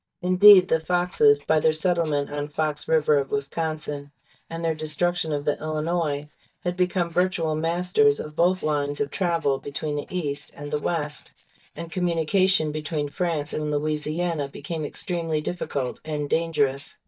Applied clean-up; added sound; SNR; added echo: neural mask model DeepFilterNet 3.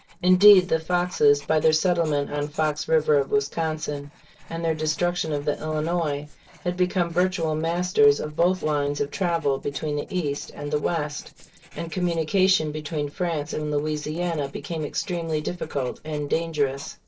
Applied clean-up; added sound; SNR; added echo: neural separator model SepFormer DNS4.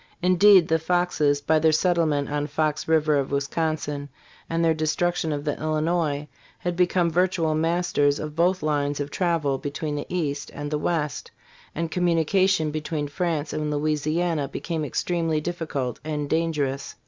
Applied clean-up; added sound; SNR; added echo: none; none; none; none.